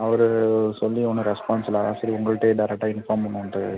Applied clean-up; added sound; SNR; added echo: none; none; none; none.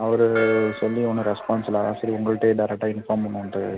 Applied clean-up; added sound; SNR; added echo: none; Gong; 14 dB; none.